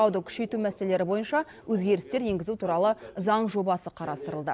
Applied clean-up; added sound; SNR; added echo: none; none; none; none.